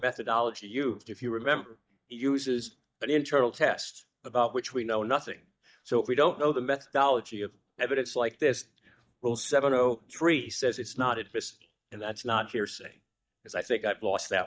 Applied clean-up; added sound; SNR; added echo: neural mask model DeepFilterNet 3.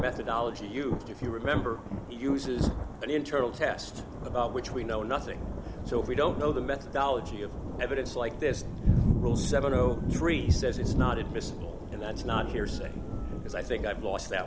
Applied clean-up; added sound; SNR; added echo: none; Thunder / Rain; 0 dB; none.